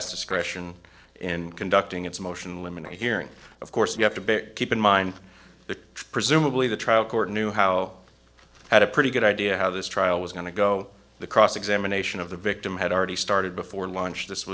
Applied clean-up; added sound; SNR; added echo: neural separator model SepFormer DNS4.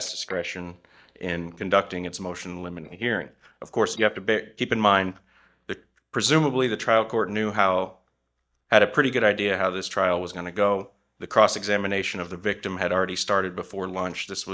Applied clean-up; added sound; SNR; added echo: neural mask model DeepFilterNet 3.